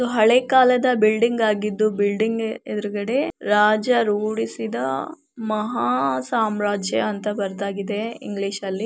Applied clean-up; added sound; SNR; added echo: none; none; none; none.